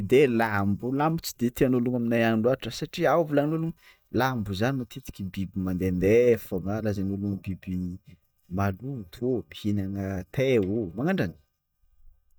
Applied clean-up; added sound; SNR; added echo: neural mask model DeepFilterNet 3.